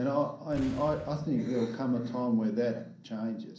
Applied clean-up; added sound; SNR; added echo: none; Boom; 15 dB; reverberation time 0.6 s.